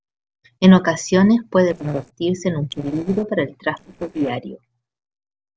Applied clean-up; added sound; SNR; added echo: neural separator model SepFormer DNS4.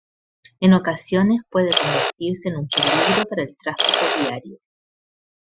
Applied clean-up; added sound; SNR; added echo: classical method Wiener filter.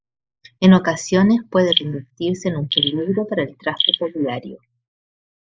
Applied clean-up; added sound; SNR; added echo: neural mask model Resemble Enhance denoiser.